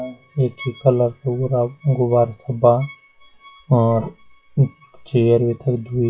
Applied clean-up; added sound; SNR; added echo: classical method WPE with log-MMSE.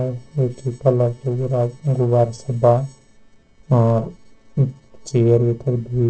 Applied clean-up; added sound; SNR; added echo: neural separator model SepFormer DNS4.